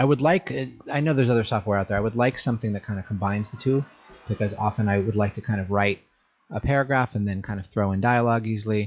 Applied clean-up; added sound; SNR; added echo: classical method log-MMSE.